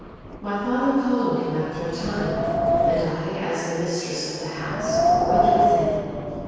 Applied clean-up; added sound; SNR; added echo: none; Wind; -2 dB; reverberation time 2.2 s.